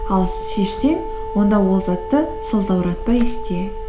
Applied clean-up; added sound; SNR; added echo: none; Purr + Wind instrument, woodwind instrument; 6 dB; none.